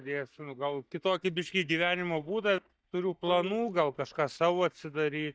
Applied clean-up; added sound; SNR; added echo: neural mask model DeepFilterNet 3.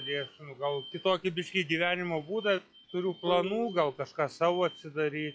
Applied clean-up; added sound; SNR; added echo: classical method log-MMSE.